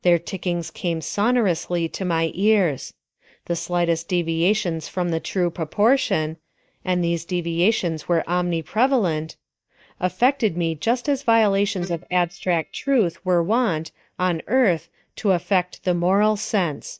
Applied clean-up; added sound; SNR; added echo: neural mask model DeepFilterNet 3.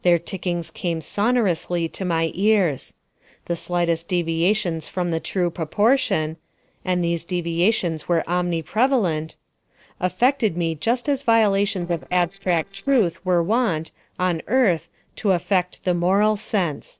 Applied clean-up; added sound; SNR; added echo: neural separator model SepFormer DNS4.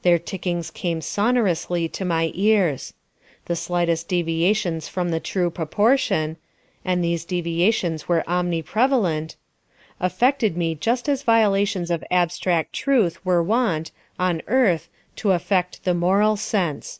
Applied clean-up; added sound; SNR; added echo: neural mask model Resemble Enhance denoiser.